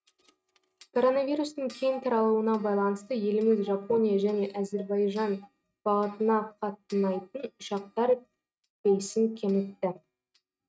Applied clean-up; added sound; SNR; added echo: neural mask model RNNoise.